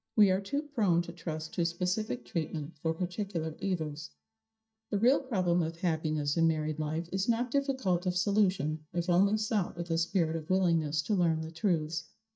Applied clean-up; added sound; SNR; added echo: neural mask model DeepFilterNet 3.